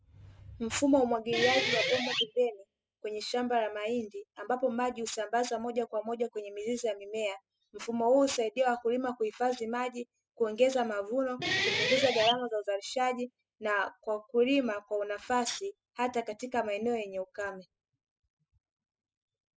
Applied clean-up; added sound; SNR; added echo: classical method spectral subtraction.